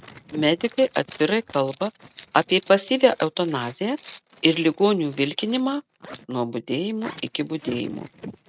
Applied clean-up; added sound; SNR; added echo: neural mask model RNNoise.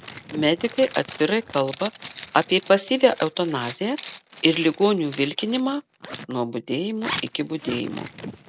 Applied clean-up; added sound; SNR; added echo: none; Zipper (clothing); 15 dB; none.